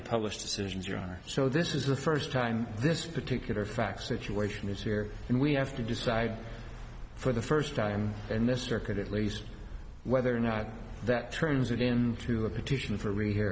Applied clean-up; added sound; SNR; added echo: none; Bird; 19 dB; none.